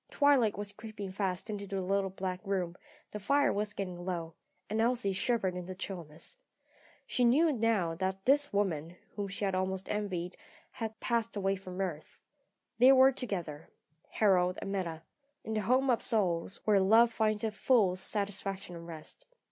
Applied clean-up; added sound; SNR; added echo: none; none; none; none.